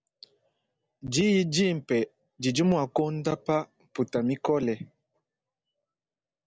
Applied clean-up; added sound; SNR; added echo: none; none; none; none.